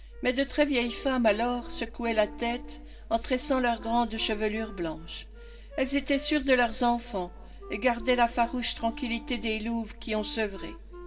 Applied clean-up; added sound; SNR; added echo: none; Wind instrument, woodwind instrument; 19 dB; reverberation time 2.1 s.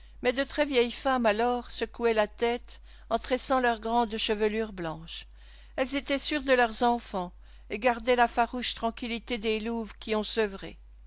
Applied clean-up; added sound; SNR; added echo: none; none; none; none.